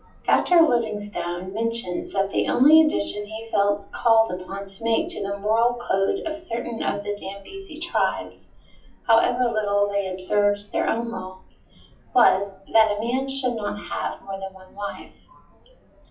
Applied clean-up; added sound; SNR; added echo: classical method WPE with log-MMSE.